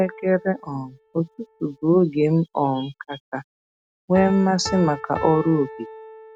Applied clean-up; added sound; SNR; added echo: none; Piano; 15 dB; none.